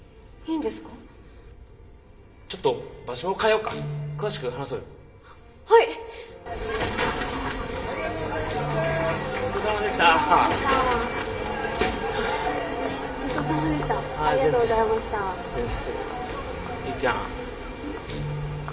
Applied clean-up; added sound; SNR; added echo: none; Guitar; 14 dB; reverberation time 0.5 s.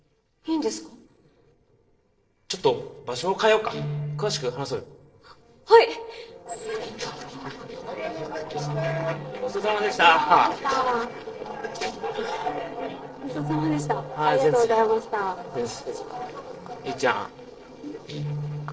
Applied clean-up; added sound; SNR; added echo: neural separator model SepFormer DNS4.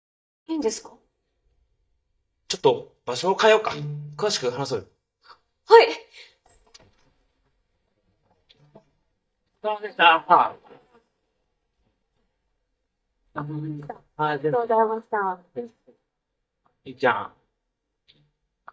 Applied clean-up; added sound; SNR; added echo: neural mask model DeepFilterNet 3.